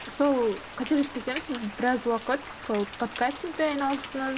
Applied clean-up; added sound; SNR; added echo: none; Rain; 11 dB; none.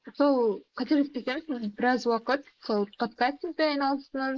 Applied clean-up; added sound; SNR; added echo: neural mask model Resemble Enhance denoiser.